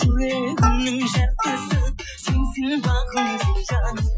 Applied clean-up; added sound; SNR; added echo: classical method Wiener filter.